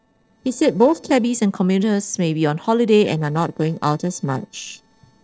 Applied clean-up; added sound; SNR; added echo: neural separator model SepFormer DNS4.